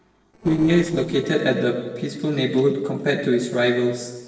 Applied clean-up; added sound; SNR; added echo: neural separator model SepFormer DNS4.